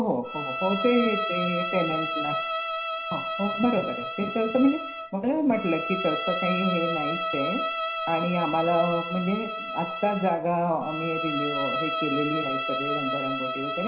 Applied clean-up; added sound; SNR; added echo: none; Bowed string instrument; 3 dB; reverberation time 0.5 s.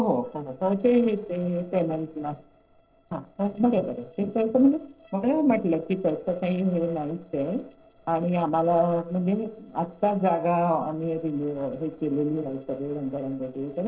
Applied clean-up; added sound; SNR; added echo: neural separator model SepFormer DNS4.